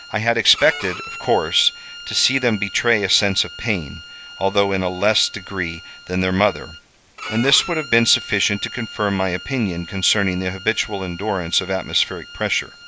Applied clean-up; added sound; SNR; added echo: none; Bowed string instrument; 15 dB; none.